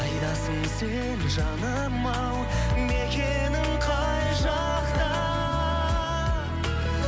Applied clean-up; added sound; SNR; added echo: none; Brass instrument; 10 dB; none.